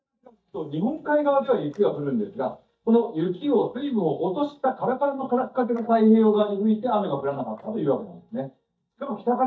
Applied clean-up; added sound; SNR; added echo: neural mask model DeepFilterNet 3.